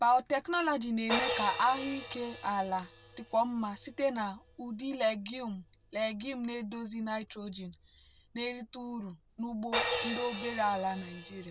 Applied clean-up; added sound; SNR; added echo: none; Crash cymbal; -1 dB; none.